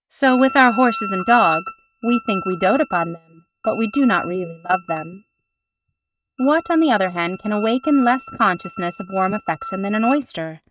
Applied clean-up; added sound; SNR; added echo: neural mask model RNNoise.